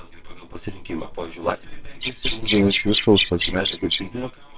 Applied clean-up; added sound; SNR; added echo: neural separator model SepFormer WHAMR!.